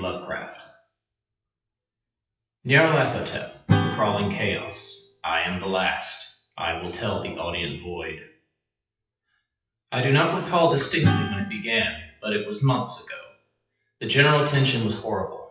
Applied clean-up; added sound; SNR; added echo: classical method WPE with log-MMSE.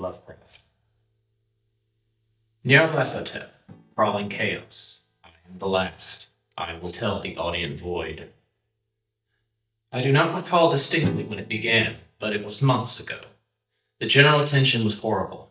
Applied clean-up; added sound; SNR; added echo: neural mask model DeepFilterNet 3.